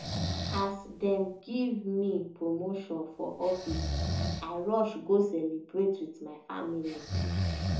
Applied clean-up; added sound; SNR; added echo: none; Breathing; 4 dB; reverberation time 0.5 s.